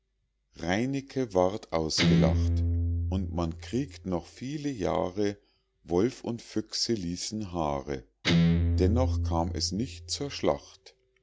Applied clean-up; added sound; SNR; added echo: none; Guitar; 0 dB; none.